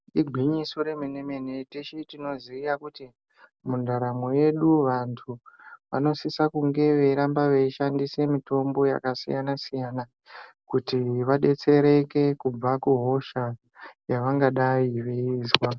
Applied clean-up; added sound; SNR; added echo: none; none; none; none.